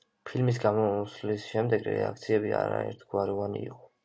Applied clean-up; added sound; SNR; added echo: none; none; none; none.